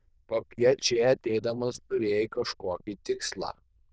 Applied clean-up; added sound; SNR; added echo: neural diffusion model UNIVERSE++.